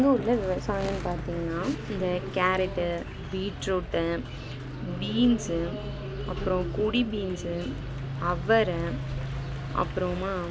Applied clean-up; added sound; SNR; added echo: none; Applause; 14 dB; none.